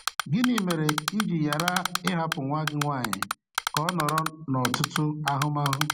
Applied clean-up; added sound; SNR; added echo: none; Typing; 4 dB; none.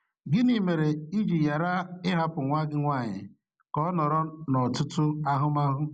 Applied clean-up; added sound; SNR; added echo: none; none; none; none.